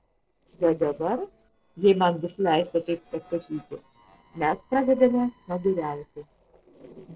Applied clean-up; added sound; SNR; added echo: neural separator model SepFormer DNS4.